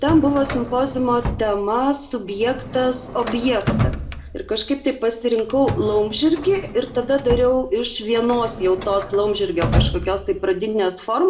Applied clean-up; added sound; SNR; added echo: none; Drawer open or close; 7 dB; reverberation time 0.8 s.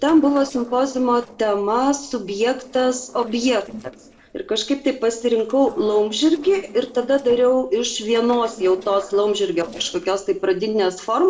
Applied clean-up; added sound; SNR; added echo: neural separator model SepFormer DNS4.